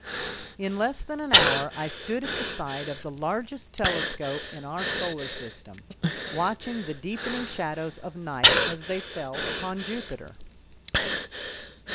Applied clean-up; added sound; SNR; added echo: none; Breathing; -3 dB; none.